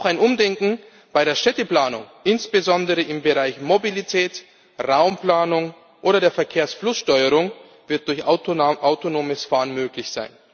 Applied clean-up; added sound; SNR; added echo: none; none; none; none.